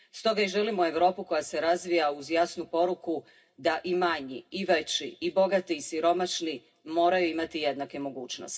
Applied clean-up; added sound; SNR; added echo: none; none; none; reverberation time 0.4 s.